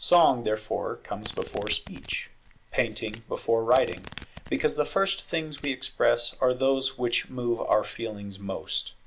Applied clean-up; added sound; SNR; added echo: none; Domestic sounds, home sounds; 17 dB; none.